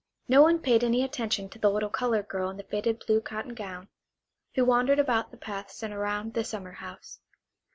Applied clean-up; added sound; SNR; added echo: none; none; none; none.